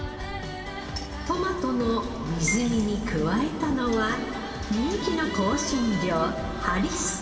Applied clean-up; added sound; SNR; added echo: none; Marimba, xylophone; 13 dB; reverberation time 2.4 s.